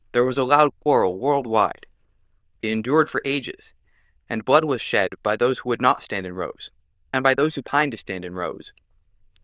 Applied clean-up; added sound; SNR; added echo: neural diffusion model UNIVERSE++.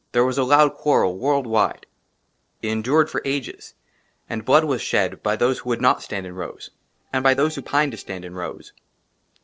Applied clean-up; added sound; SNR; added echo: neural separator model SepFormer DNS4.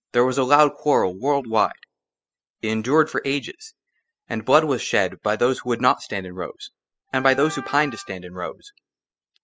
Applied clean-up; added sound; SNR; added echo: classical method spectral subtraction.